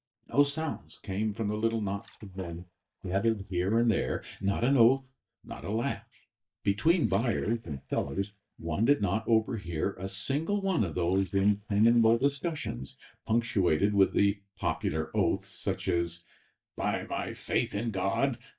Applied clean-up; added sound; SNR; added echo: neural mask model DeepFilterNet 3.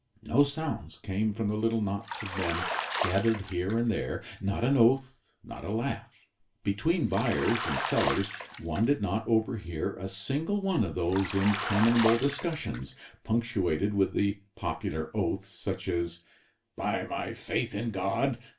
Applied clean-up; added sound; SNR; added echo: none; Bathtub (filling or washing); 6 dB; reverberation time 0.2 s.